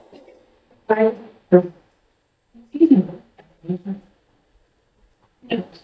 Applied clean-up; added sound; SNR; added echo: neural mask model DeepFilterNet 3.